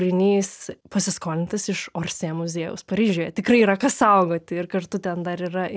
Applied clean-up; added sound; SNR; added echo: none; none; none; none.